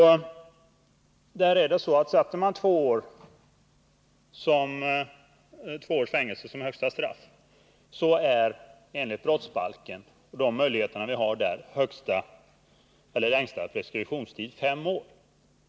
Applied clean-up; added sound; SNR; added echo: none; none; none; none.